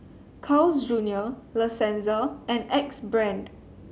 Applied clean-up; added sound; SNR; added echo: none; none; none; none.